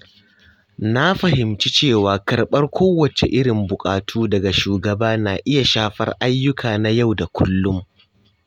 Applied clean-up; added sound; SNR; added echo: none; none; none; none.